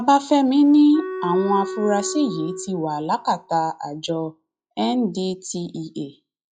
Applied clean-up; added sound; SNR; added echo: classical method log-MMSE.